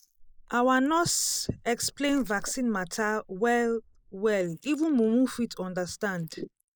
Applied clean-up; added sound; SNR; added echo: neural mask model Resemble Enhance denoiser.